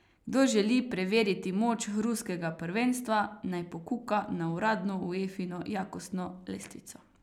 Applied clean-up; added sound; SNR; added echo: none; none; none; none.